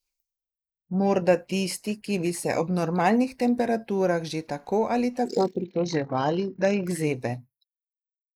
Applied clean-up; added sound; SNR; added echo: neural mask model Resemble Enhance denoiser.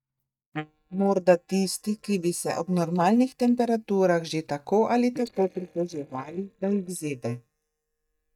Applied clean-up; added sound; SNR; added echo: neural mask model DeepFilterNet 3.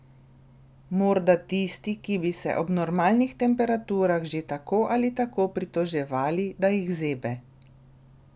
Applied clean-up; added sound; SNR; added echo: none; none; none; none.